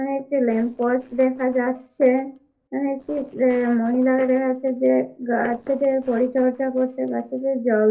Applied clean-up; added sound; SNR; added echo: neural separator model SepFormer DNS4.